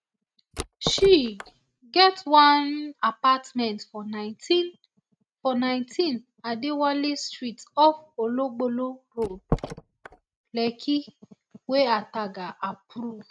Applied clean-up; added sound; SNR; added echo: neural mask model RNNoise.